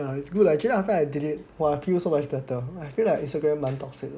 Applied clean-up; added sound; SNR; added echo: none; none; none; none.